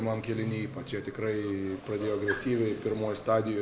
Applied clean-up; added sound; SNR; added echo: none; Piano + Dog; 14 dB; none.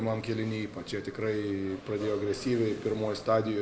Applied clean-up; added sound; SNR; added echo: none; none; none; none.